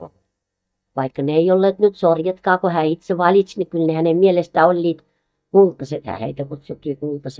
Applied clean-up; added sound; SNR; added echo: neural mask model DeepFilterNet 3.